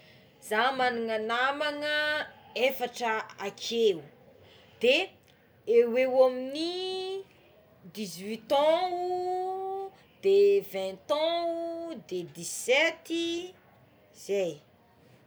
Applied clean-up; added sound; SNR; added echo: none; none; none; none.